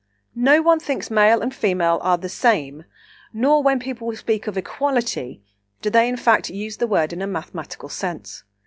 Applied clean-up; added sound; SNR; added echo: none; none; none; none.